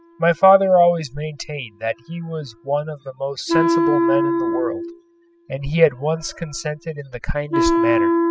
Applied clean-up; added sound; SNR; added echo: classical method spectral subtraction.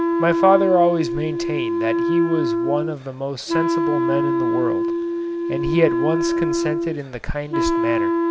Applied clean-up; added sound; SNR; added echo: none; Wind instrument, woodwind instrument; -2 dB; none.